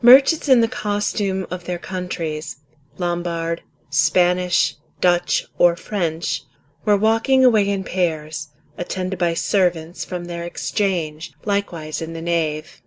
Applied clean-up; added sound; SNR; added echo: none; none; none; none.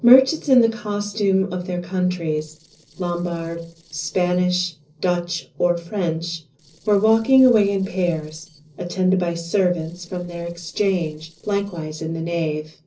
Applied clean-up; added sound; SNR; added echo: neural separator model SepFormer DNS4.